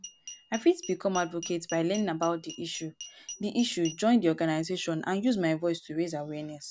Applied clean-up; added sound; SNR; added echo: none; Glass; 16 dB; none.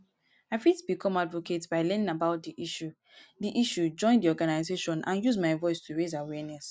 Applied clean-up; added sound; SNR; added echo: none; none; none; none.